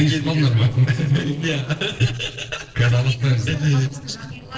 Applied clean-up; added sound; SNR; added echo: neural separator model SepFormer DNS4.